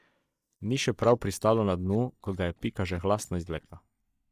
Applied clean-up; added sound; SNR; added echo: neural mask model DeepFilterNet 3.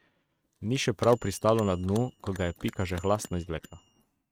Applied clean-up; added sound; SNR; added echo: neural mask model RNNoise.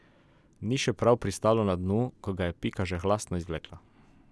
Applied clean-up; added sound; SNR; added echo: none; none; none; none.